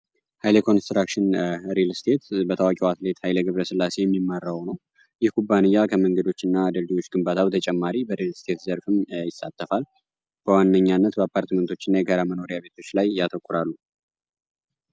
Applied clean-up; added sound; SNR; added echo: none; none; none; none.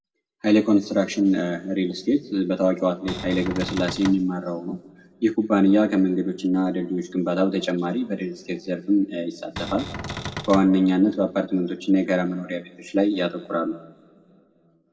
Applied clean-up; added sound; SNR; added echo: none; Cupboard open or close; 10 dB; reverberation time 1.3 s.